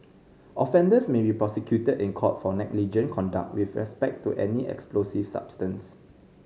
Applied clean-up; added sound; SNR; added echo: none; none; none; none.